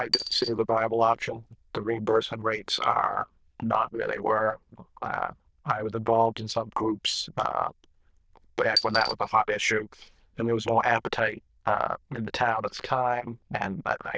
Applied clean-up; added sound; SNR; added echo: neural diffusion model UNIVERSE++.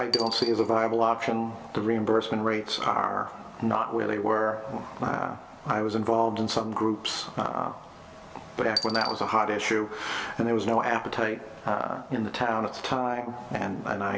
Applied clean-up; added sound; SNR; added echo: none; Coin (dropping); 10 dB; none.